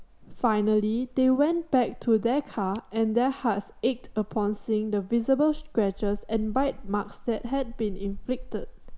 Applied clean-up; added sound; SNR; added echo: none; Fire; 13 dB; none.